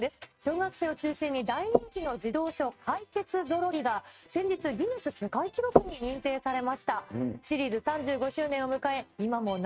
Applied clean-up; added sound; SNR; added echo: neural mask model RNNoise.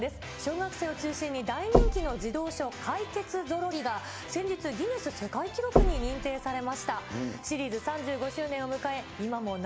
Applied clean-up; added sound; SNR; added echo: none; Knock; -1 dB; none.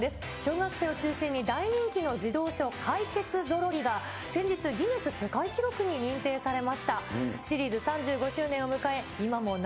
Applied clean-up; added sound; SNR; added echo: none; none; none; none.